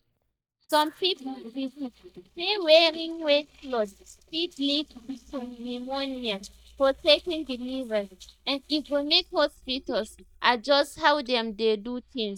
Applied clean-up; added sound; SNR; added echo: neural mask model DeepFilterNet 3.